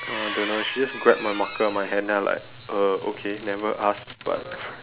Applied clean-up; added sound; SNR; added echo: none; Squeak; 11 dB; none.